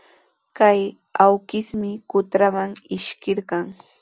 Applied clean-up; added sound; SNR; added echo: none; none; none; none.